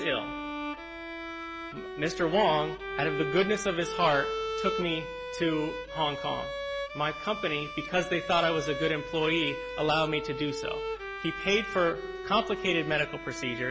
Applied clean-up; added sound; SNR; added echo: none; Bowed string instrument; 6 dB; none.